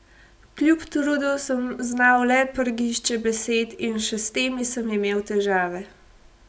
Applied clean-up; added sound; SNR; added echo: none; none; none; none.